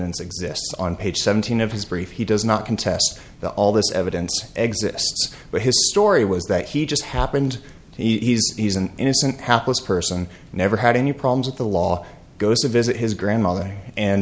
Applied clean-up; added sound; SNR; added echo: none; none; none; none.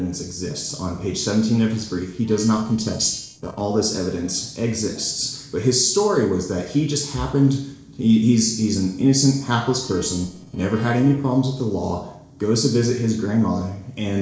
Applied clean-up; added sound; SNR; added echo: neural separator model SepFormer DNS4.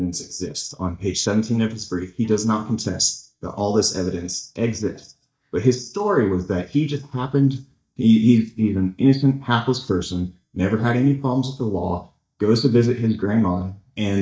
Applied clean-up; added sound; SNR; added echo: neural mask model DeepFilterNet 3.